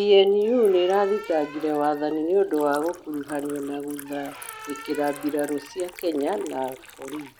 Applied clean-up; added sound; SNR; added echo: none; Squeak + Liquid; 18 dB; none.